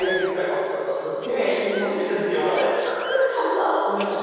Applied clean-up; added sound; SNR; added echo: none; Sneeze; 14 dB; reverberation time 2.2 s.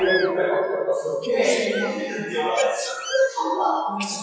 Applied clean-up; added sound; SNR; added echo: classical method WPE with log-MMSE.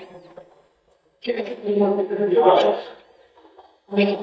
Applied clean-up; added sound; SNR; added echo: neural mask model DeepFilterNet 3.